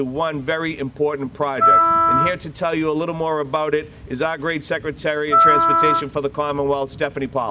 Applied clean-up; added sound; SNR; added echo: none; Wind instrument, woodwind instrument; -4 dB; none.